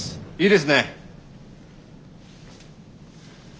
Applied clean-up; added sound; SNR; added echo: none; none; none; none.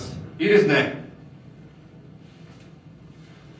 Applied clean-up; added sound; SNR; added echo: none; none; none; reverberation time 0.6 s.